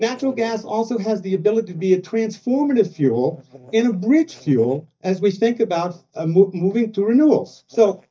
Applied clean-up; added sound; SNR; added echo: neural mask model DeepFilterNet 3.